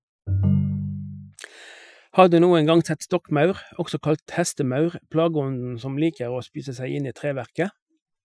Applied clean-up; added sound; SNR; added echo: classical method Wiener filter.